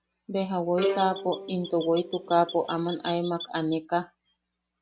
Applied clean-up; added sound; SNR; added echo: none; Squeak / Chirp, tweet + Bowed string instrument; 4 dB; none.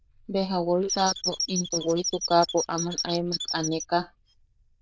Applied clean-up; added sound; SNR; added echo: neural diffusion model UNIVERSE++.